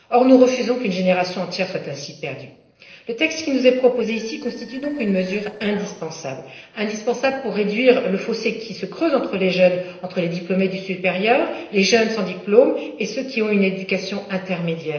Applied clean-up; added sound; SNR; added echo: neural separator model SepFormer DNS4.